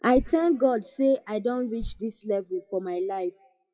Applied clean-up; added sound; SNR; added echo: classical method WPE with log-MMSE.